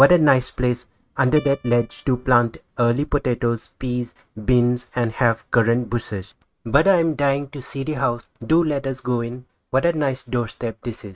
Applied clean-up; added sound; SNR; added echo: neural mask model RNNoise.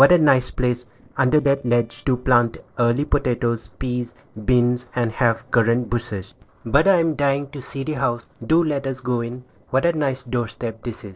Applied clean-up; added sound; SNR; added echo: neural separator model SepFormer DNS4.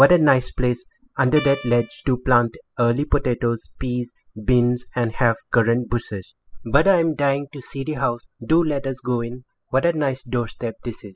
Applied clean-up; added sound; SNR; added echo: classical method spectral subtraction.